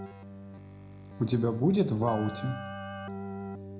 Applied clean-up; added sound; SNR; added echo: none; Keyboard (musical); 10 dB; reverberation time 0.3 s.